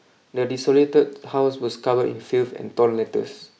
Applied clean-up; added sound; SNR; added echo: none; none; none; none.